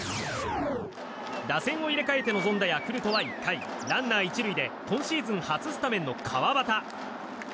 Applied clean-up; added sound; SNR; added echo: none; Bird; 12 dB; none.